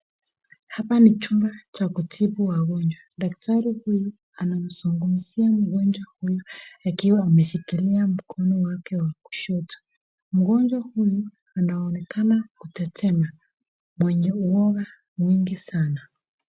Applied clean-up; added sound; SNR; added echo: none; none; none; none.